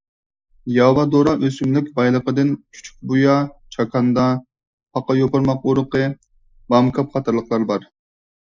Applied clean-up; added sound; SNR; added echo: neural mask model Resemble Enhance denoiser.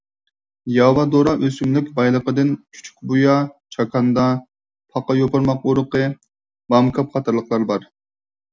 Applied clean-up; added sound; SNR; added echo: none; none; none; none.